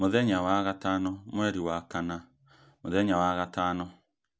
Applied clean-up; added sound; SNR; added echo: none; none; none; none.